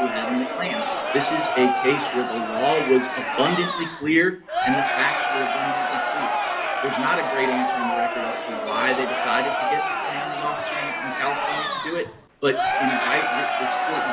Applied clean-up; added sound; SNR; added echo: none; Crowd; -1 dB; reverberation time 0.3 s.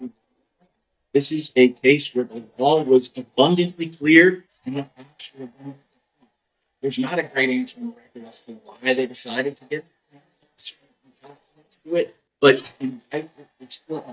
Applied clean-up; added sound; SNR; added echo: neural mask model DeepFilterNet 3.